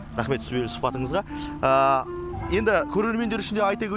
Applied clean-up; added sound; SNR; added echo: none; Wind instrument, woodwind instrument + Bowed string instrument; 11 dB; none.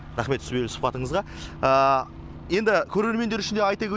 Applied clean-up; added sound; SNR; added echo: none; none; none; none.